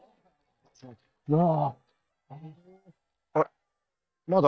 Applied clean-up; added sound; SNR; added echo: neural mask model DeepFilterNet 3.